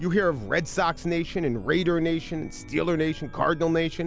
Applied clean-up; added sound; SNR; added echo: none; Chime; 15 dB; none.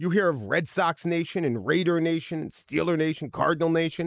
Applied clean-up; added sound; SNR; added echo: neural mask model Resemble Enhance denoiser.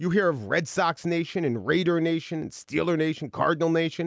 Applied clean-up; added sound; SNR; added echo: none; none; none; none.